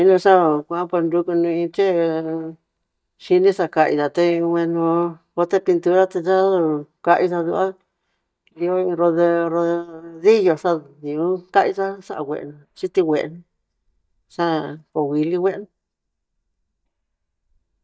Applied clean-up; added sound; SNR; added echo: neural mask model DeepFilterNet 3.